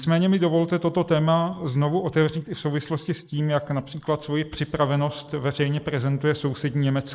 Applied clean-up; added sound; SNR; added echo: neural mask model Resemble Enhance denoiser.